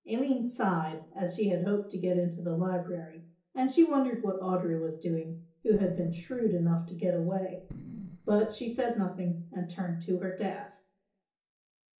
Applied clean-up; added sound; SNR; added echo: neural separator model SepFormer DNS4.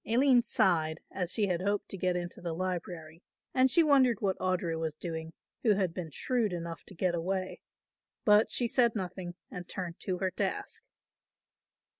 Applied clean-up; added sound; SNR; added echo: none; none; none; none.